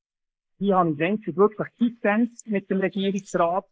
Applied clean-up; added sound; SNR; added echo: neural mask model Resemble Enhance denoiser.